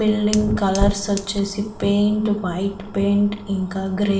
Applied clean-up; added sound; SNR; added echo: none; Fire; 10 dB; reverberation time 0.9 s.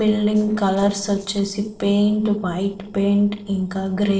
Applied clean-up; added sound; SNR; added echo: neural separator model SepFormer DNS4.